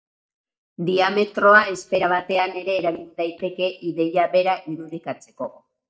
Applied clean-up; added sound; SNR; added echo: neural mask model DeepFilterNet 3.